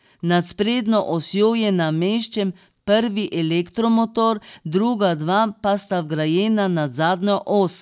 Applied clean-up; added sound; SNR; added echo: none; none; none; none.